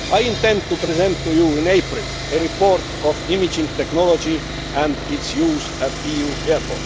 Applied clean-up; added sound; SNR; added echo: none; Sawing; 7 dB; none.